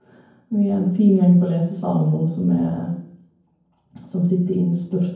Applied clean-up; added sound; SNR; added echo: none; none; none; reverberation time 0.9 s.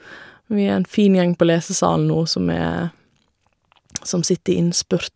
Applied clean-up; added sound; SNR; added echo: none; none; none; none.